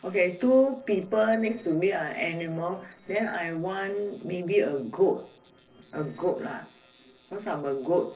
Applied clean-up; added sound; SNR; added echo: neural separator model SepFormer DNS4.